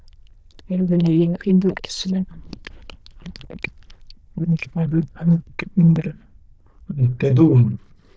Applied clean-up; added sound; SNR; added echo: neural diffusion model UNIVERSE++.